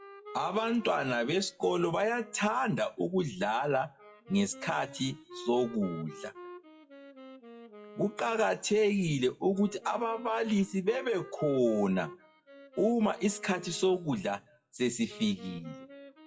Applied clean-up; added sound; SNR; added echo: classical method WPE with log-MMSE.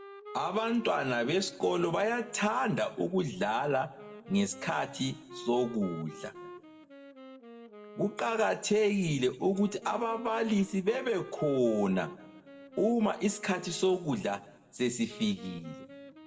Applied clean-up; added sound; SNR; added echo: none; Wind instrument, woodwind instrument; 18 dB; reverberation time 0.8 s.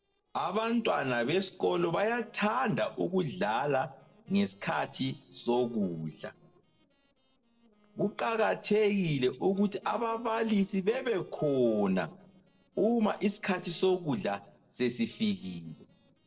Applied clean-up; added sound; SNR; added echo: neural separator model SepFormer DNS4.